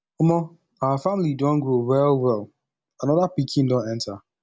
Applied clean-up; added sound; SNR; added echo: none; none; none; none.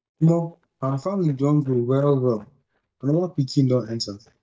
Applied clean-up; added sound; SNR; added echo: neural mask model DeepFilterNet 3.